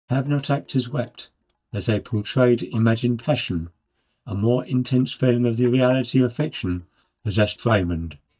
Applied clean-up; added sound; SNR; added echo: neural mask model DeepFilterNet 3.